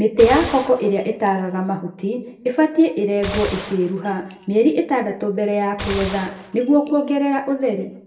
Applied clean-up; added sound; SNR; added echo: none; Gunshot, gunfire; 14 dB; reverberation time 0.6 s.